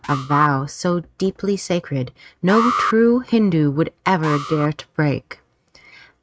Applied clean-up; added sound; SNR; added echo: neural mask model RNNoise.